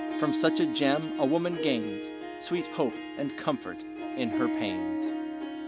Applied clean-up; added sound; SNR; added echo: none; Harp; 2 dB; none.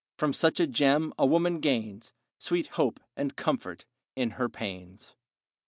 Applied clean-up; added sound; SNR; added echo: none; none; none; none.